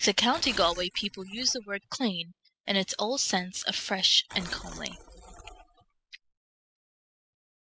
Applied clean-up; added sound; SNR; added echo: classical method spectral subtraction.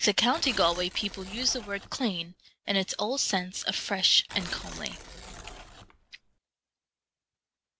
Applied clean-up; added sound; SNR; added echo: none; Tearing; 13 dB; none.